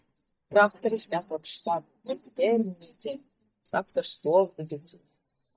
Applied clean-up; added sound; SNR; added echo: neural mask model DeepFilterNet 3.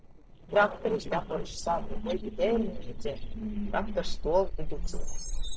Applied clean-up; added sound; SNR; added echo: neural separator model SepFormer DNS4.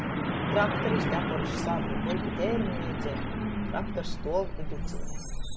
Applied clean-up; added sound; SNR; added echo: none; Truck; -4 dB; reverberation time 0.6 s.